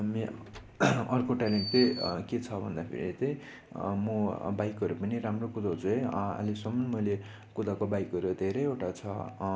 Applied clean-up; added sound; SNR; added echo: none; Door; 12 dB; none.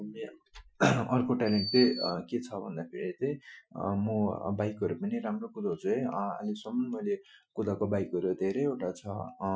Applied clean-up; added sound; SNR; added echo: classical method Wiener filter.